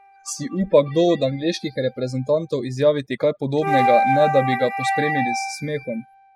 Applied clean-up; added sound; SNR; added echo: classical method spectral subtraction.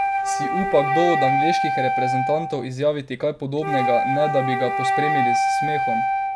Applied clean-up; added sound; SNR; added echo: none; Wind instrument, woodwind instrument; -2 dB; none.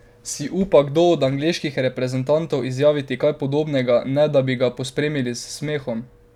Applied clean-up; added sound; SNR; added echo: none; none; none; none.